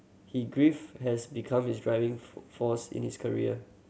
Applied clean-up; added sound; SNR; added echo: none; none; none; none.